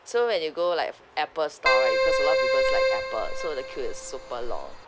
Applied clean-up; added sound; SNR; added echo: none; Keyboard (musical); -5 dB; none.